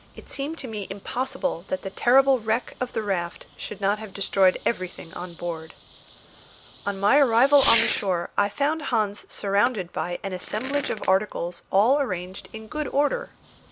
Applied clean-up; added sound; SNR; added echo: none; Fireworks; 11 dB; none.